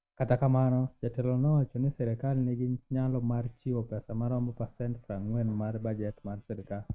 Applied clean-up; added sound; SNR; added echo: neural mask model RNNoise.